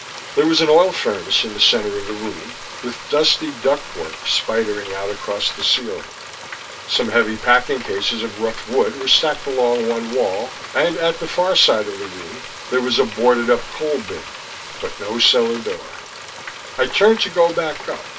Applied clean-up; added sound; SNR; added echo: none; Frying (food); 13 dB; reverberation time 0.1 s.